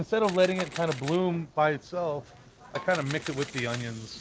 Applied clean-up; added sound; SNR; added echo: none; Camera; 14 dB; none.